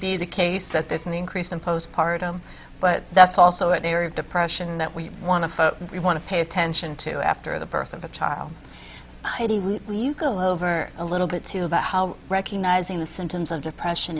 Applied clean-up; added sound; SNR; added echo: none; none; none; none.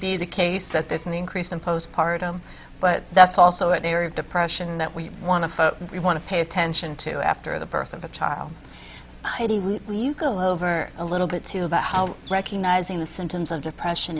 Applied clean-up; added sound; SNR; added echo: none; Squeak; 16 dB; none.